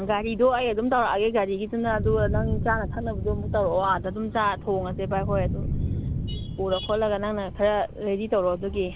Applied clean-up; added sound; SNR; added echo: none; Thunder; 5 dB; none.